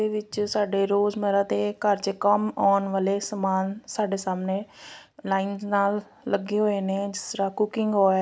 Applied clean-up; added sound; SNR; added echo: none; none; none; none.